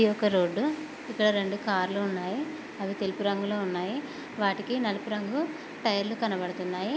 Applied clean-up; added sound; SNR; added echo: none; none; none; none.